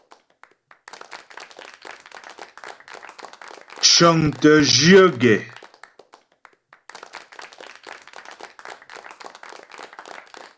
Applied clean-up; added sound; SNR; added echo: none; Applause; 20 dB; none.